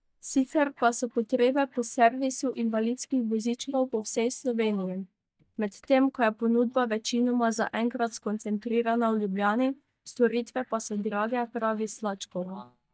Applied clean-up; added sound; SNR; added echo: neural mask model DeepFilterNet 3.